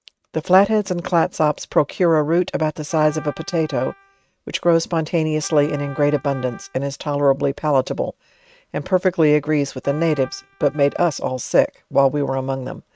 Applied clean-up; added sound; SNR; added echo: neural mask model RNNoise.